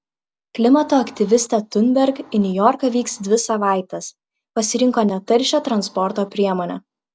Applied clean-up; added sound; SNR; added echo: none; none; none; none.